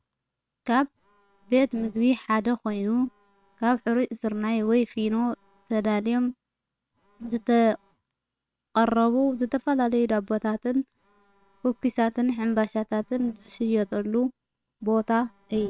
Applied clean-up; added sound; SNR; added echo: neural separator model SepFormer WHAM!.